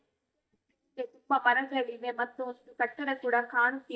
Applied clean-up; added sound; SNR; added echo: neural mask model DeepFilterNet 3.